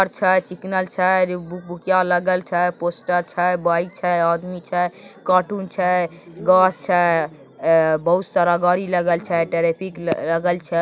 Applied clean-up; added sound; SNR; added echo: none; none; none; none.